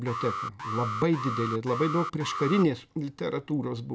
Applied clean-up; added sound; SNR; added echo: none; Alarm; 7 dB; none.